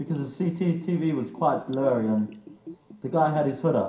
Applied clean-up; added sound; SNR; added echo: none; Bathtub (filling or washing) / Gurgling; 19 dB; reverberation time 0.5 s.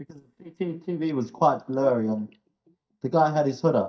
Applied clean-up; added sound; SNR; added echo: neural mask model DeepFilterNet 3.